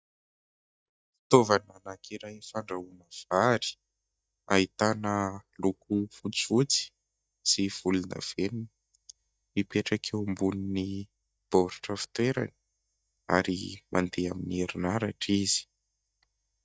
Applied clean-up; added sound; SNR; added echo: neural mask model DeepFilterNet 3.